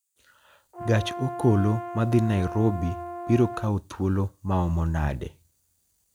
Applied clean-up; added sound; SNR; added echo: none; Brass instrument; 10 dB; none.